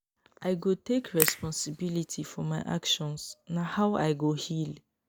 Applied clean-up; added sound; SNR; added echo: none; Crack / Crackle; 3 dB; none.